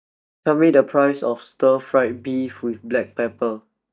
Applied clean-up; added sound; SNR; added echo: neural mask model DeepFilterNet 3.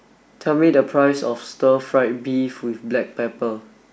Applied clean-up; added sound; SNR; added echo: none; none; none; none.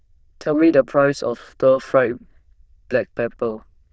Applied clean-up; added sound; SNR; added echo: neural diffusion model UNIVERSE++.